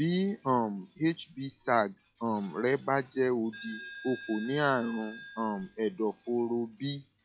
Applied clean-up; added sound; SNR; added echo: classical method log-MMSE.